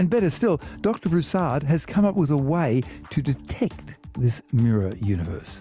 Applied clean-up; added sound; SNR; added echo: none; none; none; none.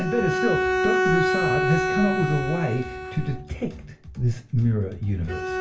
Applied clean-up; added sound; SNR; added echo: none; Bowed string instrument; 1 dB; reverberation time 0.3 s.